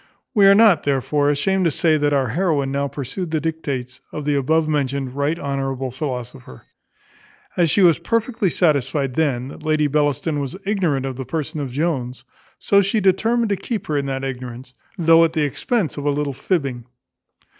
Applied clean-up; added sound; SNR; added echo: neural separator model SepFormer DNS4.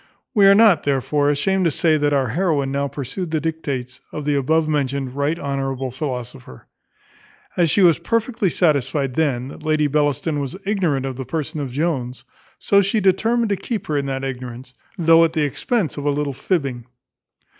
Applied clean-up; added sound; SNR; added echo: neural mask model Resemble Enhance denoiser.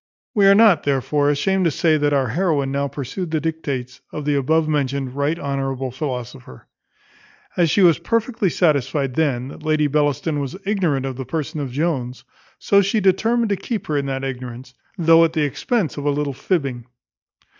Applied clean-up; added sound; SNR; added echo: neural mask model DeepFilterNet 3.